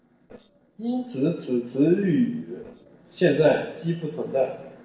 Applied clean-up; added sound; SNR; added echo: neural separator model SepFormer DNS4.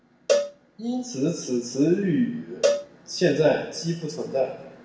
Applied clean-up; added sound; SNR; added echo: none; Cowbell; 4 dB; reverberation time 0.8 s.